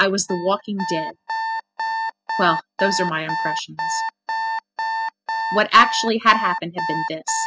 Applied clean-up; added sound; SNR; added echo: classical method spectral subtraction.